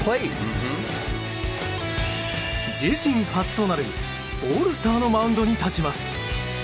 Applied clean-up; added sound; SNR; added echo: none; none; none; none.